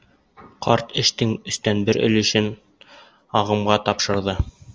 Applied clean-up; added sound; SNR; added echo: none; none; none; none.